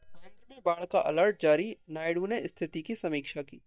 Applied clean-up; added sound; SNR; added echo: neural mask model DeepFilterNet 3.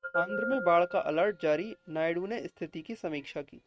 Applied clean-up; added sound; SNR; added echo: neural mask model RNNoise.